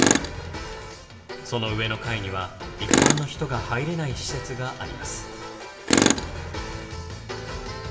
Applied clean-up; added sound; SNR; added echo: none; Tools; -3 dB; reverberation time 0.9 s.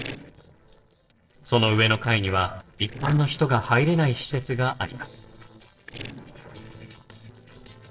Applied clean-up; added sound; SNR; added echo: neural separator model SepFormer DNS4.